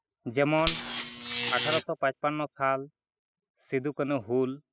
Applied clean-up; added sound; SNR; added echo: classical method spectral subtraction.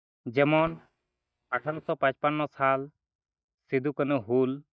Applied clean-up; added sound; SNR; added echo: neural mask model DeepFilterNet 3.